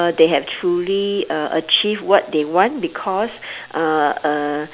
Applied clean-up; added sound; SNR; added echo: none; none; none; none.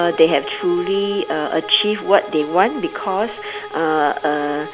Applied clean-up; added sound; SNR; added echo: none; Bowed string instrument; 12 dB; none.